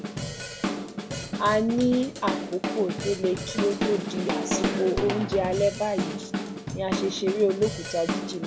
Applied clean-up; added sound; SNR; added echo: none; Drum kit; 3 dB; none.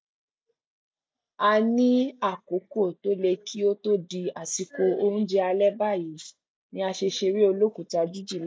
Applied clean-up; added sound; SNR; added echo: none; none; none; none.